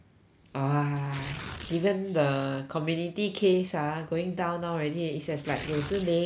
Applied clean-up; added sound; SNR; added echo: none; Tearing; 16 dB; none.